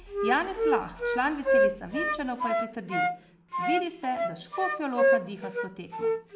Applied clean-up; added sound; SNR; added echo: none; Wind instrument, woodwind instrument; -4 dB; none.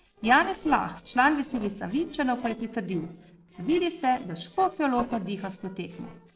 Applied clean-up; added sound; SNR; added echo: neural separator model SepFormer DNS4.